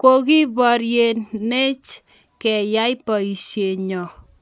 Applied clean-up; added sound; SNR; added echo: none; none; none; none.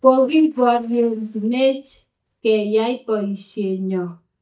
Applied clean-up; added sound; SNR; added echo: neural mask model DeepFilterNet 3.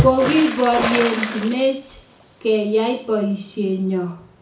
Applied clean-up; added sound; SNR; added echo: none; Water / Splash, splatter; 7 dB; reverberation time 0.5 s.